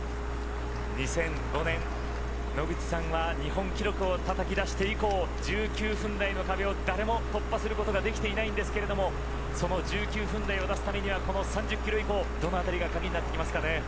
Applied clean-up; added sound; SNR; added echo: none; Engine; 2 dB; none.